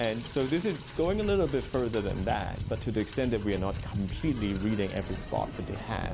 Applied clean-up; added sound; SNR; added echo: none; Rain; 6 dB; none.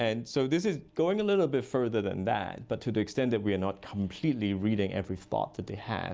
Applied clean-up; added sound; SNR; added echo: none; none; none; none.